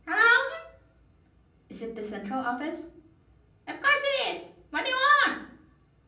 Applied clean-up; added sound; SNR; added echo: none; Bowed string instrument; 19 dB; reverberation time 0.6 s.